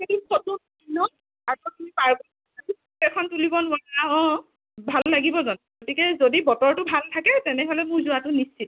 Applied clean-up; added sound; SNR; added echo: none; none; none; none.